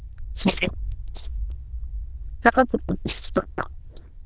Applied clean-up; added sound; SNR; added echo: neural diffusion model UNIVERSE++.